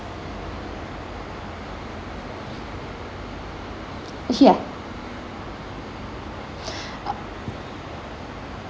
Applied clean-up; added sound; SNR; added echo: none; none; none; none.